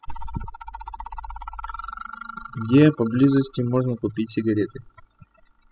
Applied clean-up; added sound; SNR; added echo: classical method spectral subtraction.